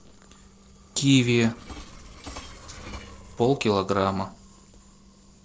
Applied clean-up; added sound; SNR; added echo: neural separator model SepFormer DNS4.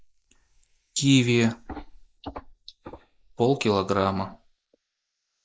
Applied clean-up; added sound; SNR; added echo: neural mask model Resemble Enhance denoiser.